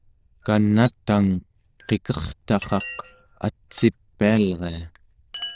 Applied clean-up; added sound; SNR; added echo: neural diffusion model UNIVERSE++.